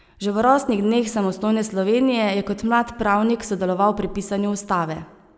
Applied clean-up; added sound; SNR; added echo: none; none; none; none.